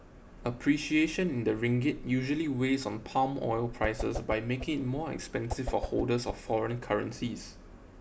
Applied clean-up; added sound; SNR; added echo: none; Whoosh, swoosh, swish; 8 dB; none.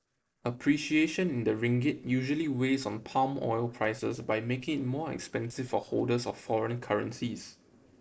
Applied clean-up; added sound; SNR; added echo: neural separator model SepFormer DNS4.